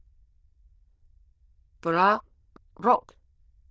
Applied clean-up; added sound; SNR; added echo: neural diffusion model UNIVERSE++.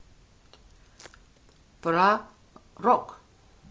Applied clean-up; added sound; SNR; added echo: none; none; none; none.